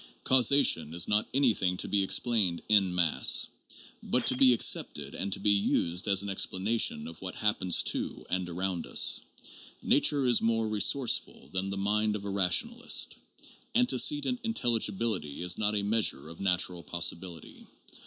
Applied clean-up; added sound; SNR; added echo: none; Shatter; 7 dB; none.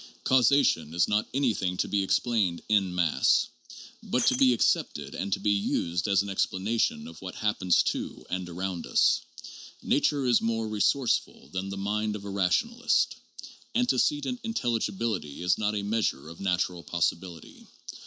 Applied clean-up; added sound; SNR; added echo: neural mask model RNNoise.